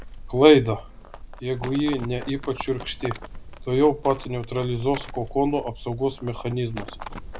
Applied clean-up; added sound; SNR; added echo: none; Livestock, farm animals, working animals; 12 dB; none.